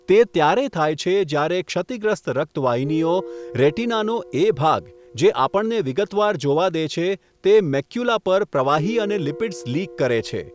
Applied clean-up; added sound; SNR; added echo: none; Guitar; 19 dB; none.